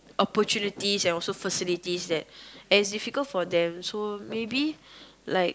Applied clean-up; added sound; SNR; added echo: none; none; none; none.